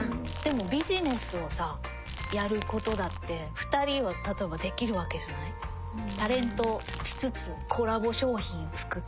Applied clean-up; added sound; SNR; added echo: none; Crumpling, crinkling / Crackle; 13 dB; none.